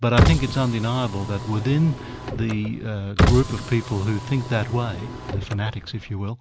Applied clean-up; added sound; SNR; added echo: none; Car; 2 dB; none.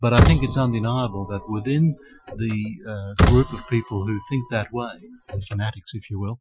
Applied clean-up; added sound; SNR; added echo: classical method Wiener filter.